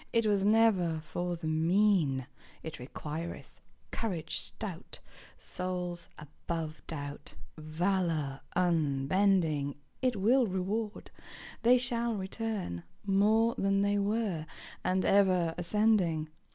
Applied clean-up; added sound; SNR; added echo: none; none; none; none.